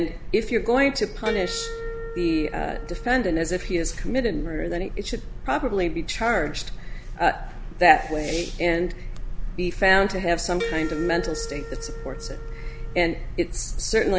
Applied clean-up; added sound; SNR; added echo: none; Harp; 12 dB; none.